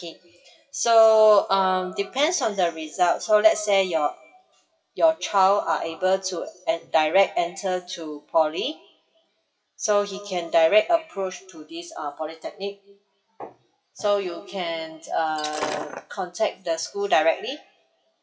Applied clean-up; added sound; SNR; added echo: classical method WPE with log-MMSE.